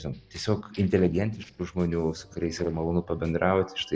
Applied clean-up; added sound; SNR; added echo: neural separator model SepFormer DNS4.